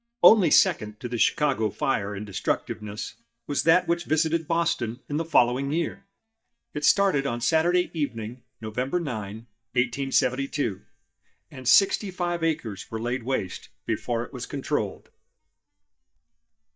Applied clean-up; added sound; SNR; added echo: neural mask model DeepFilterNet 3.